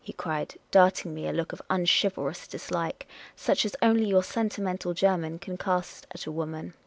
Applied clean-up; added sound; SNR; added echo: none; none; none; none.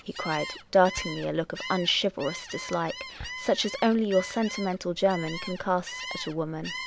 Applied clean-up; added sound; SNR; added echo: none; Gull, seagull; 12 dB; none.